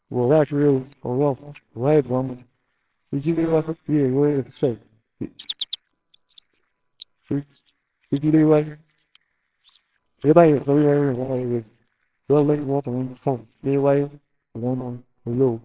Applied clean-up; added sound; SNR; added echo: neural separator model SepFormer WHAMR!.